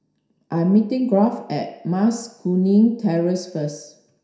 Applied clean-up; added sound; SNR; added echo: none; none; none; reverberation time 0.7 s.